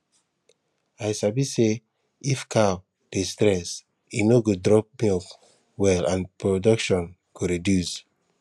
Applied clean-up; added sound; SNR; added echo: none; none; none; none.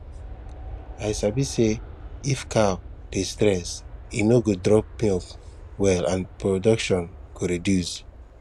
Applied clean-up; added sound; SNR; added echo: none; Aircraft; 15 dB; none.